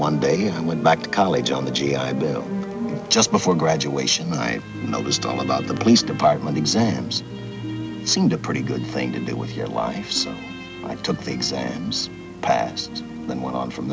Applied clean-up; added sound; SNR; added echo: none; none; none; none.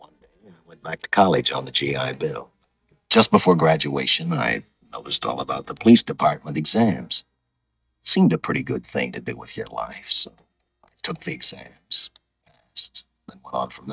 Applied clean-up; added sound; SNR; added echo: neural mask model DeepFilterNet 3.